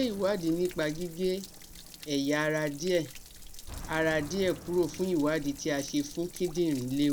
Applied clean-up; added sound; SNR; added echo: none; Car passing by + Stream / Trickle, dribble / Splash, splatter; 14 dB; none.